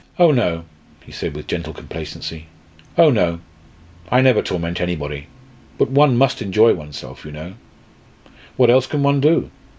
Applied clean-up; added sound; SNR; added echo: none; none; none; none.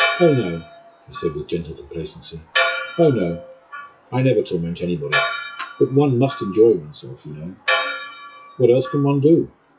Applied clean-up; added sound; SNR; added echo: classical method WPE with log-MMSE.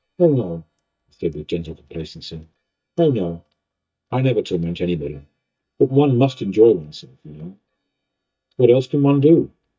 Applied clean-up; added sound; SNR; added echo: neural mask model DeepFilterNet 3.